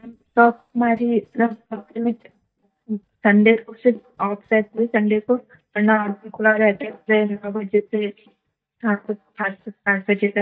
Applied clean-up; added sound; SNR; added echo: neural mask model DeepFilterNet 3.